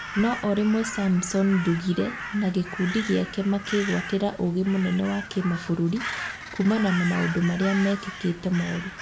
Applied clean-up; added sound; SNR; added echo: none; Crow; 10 dB; reverberation time 0.4 s.